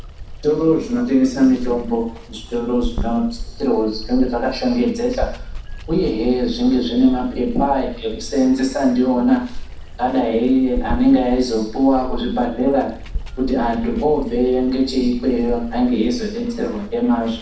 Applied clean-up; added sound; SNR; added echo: none; Water; 11 dB; reverberation time 0.7 s.